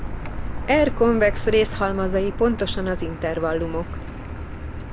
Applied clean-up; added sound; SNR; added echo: none; Car; 5 dB; none.